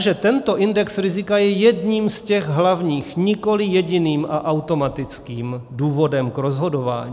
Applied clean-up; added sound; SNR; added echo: none; none; none; none.